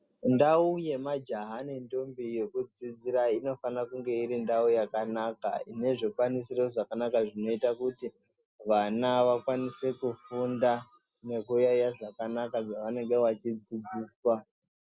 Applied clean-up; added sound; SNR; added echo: none; none; none; none.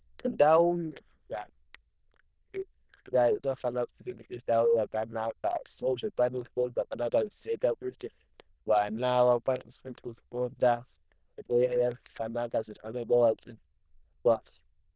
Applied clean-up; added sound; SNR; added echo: neural diffusion model UNIVERSE++.